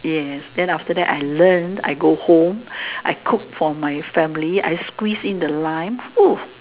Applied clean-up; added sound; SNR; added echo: none; none; none; none.